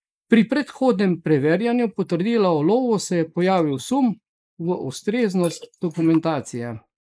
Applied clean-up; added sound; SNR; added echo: neural mask model Resemble Enhance denoiser.